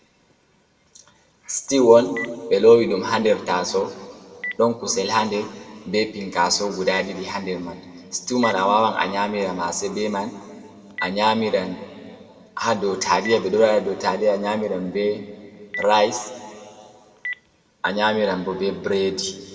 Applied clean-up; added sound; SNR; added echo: none; Telephone; 19 dB; reverberation time 1.9 s.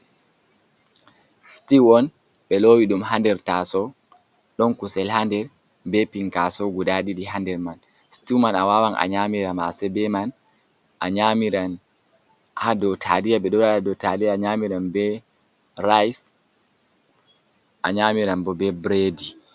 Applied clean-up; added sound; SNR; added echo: none; none; none; none.